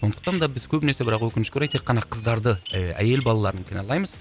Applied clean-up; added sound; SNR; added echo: none; Bird vocalization, bird call, bird song; 19 dB; none.